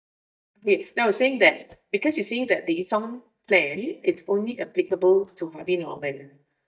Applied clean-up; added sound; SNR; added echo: neural mask model DeepFilterNet 3.